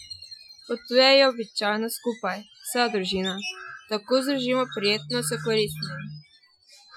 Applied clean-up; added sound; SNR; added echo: classical method Wiener filter.